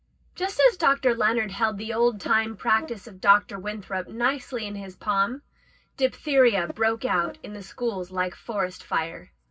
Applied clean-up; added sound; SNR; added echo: none; Buzz; 16 dB; reverberation time 0.4 s.